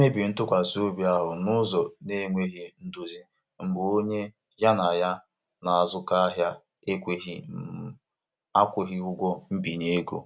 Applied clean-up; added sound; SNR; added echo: none; none; none; none.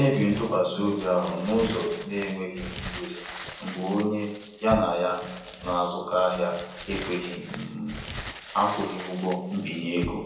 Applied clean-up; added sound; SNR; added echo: none; Crumpling, crinkling; 11 dB; reverberation time 0.9 s.